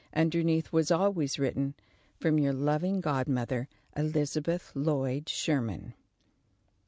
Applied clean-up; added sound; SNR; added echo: none; none; none; none.